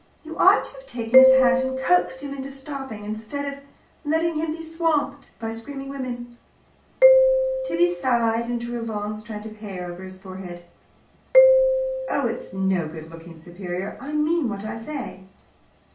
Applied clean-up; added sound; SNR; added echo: none; Marimba, xylophone; -4 dB; reverberation time 0.4 s.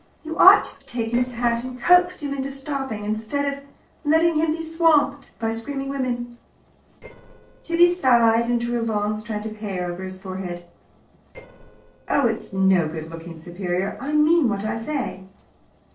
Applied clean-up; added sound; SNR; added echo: neural separator model SepFormer DNS4.